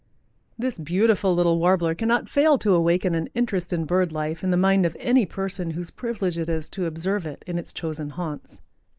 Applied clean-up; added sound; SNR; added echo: neural mask model Resemble Enhance denoiser.